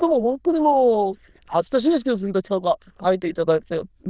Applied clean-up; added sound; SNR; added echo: neural diffusion model UNIVERSE++.